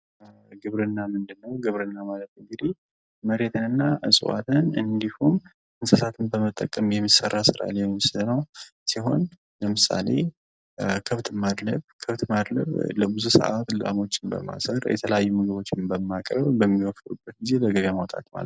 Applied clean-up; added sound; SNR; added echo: none; none; none; none.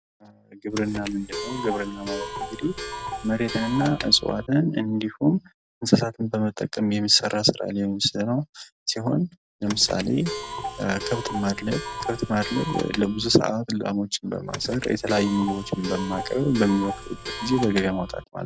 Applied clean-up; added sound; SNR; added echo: none; Clock; 9 dB; none.